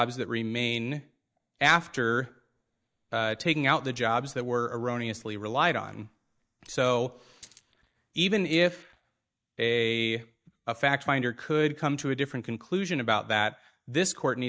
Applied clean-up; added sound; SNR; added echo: neural mask model DeepFilterNet 3.